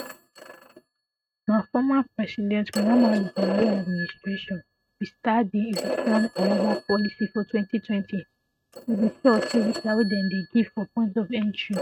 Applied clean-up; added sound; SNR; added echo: neural mask model RNNoise.